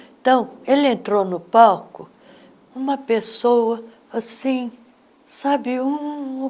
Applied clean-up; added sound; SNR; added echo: none; none; none; none.